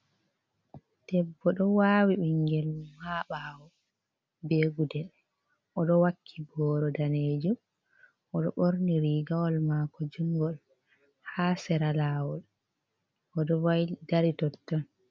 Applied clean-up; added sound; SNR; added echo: none; none; none; none.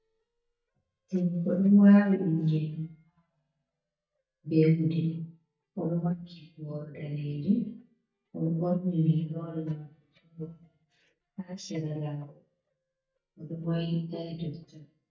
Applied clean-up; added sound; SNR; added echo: neural mask model DeepFilterNet 3.